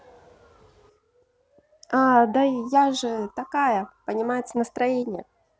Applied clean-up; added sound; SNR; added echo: none; none; none; none.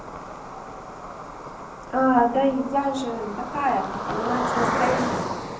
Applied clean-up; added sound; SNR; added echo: none; Cricket; 4 dB; reverberation time 0.6 s.